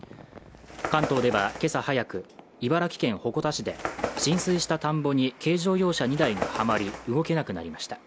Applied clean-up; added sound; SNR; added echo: none; Bird; 10 dB; none.